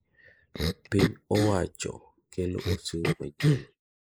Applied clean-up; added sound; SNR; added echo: neural mask model Resemble Enhance denoiser.